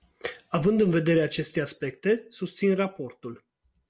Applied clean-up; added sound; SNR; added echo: none; none; none; none.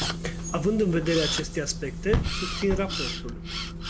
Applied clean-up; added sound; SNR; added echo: none; Camera + Bus / Engine; 2 dB; none.